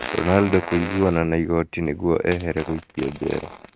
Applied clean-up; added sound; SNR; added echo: neural mask model RNNoise.